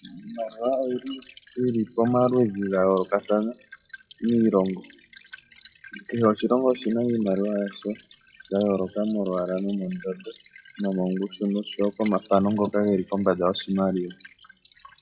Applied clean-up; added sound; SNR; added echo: classical method WPE with log-MMSE.